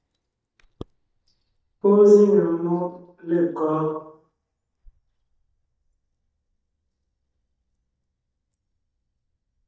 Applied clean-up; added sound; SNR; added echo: neural mask model DeepFilterNet 3.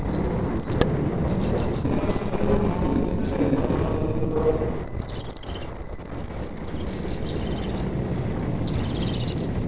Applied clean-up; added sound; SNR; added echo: neural separator model SepFormer DNS4.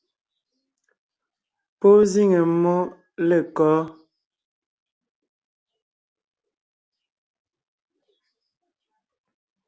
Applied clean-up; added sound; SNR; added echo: none; none; none; none.